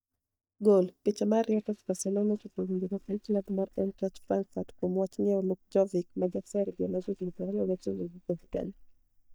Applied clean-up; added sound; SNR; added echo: neural mask model DeepFilterNet 3.